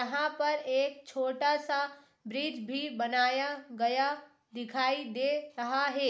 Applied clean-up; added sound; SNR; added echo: none; none; none; none.